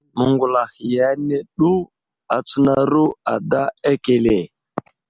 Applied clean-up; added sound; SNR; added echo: none; none; none; none.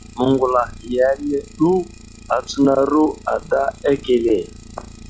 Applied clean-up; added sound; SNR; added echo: classical method log-MMSE.